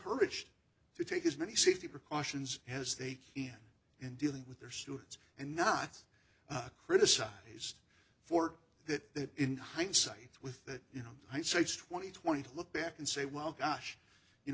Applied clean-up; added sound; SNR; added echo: none; none; none; none.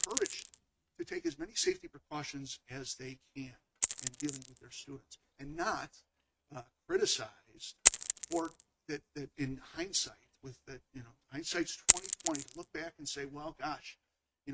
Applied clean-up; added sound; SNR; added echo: neural mask model RNNoise.